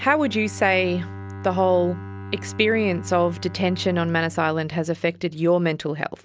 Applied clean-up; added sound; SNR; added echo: none; Bowed string instrument; 14 dB; none.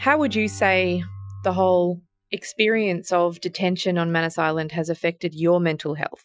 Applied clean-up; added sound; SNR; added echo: classical method Wiener filter.